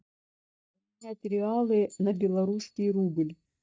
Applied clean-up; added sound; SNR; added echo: neural mask model DeepFilterNet 3.